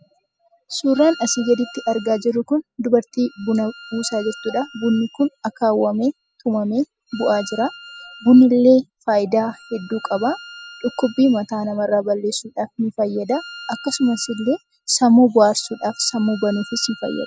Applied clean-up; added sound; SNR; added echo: classical method spectral subtraction.